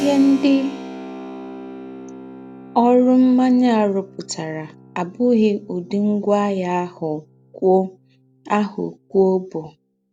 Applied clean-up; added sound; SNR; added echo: none; Keyboard (musical); 17 dB; none.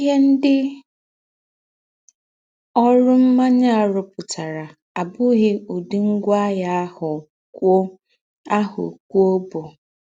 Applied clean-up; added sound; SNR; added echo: none; none; none; none.